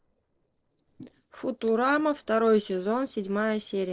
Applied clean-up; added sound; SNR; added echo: neural separator model SepFormer DNS4.